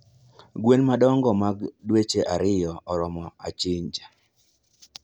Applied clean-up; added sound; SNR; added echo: none; none; none; none.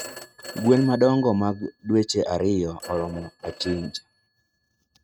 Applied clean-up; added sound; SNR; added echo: neural mask model RNNoise.